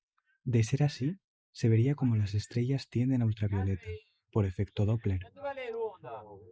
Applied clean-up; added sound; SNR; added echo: neural mask model Resemble Enhance denoiser.